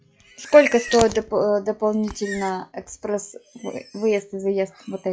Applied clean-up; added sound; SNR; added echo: classical method log-MMSE.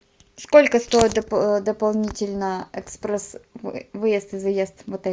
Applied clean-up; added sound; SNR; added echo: none; none; none; none.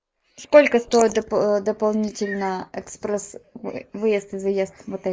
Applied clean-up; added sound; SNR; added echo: neural mask model Resemble Enhance denoiser.